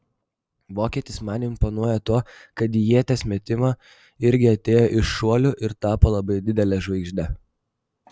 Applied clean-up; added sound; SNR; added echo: none; none; none; none.